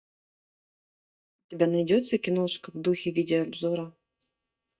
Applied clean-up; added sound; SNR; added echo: neural mask model DeepFilterNet 3.